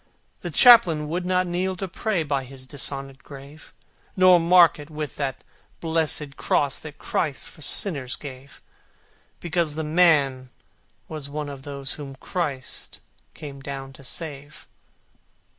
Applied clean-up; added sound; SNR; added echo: none; none; none; none.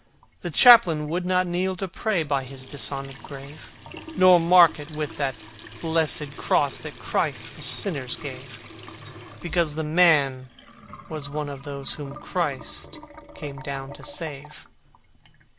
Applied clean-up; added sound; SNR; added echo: none; Trickle, dribble / Sink (filling or washing) / Water tap, faucet; 17 dB; none.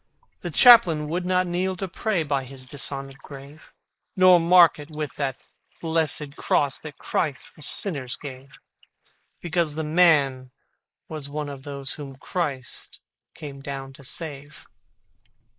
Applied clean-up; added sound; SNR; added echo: neural mask model Resemble Enhance denoiser.